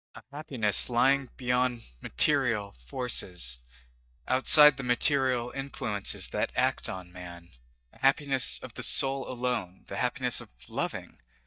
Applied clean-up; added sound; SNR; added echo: neural mask model DeepFilterNet 3.